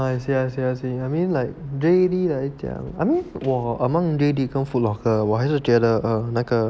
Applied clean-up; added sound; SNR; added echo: none; none; none; none.